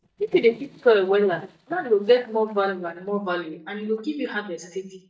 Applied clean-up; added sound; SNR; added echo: neural mask model DeepFilterNet 3.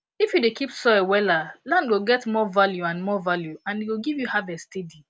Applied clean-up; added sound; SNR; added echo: none; none; none; none.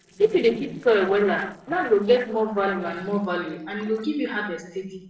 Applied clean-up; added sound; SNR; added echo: neural separator model SepFormer DNS4.